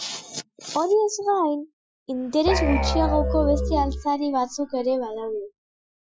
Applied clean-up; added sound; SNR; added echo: classical method Wiener filter.